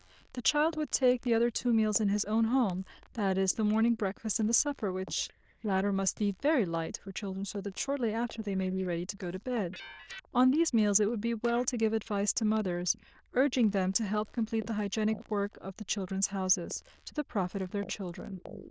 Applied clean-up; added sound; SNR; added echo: neural diffusion model UNIVERSE++.